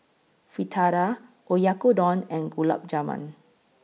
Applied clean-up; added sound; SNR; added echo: none; none; none; none.